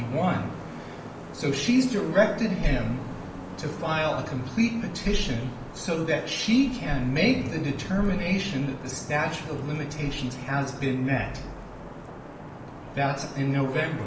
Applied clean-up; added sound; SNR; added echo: none; Traffic noise, roadway noise / Vehicle horn, car horn, honking; 12 dB; reverberation time 0.9 s.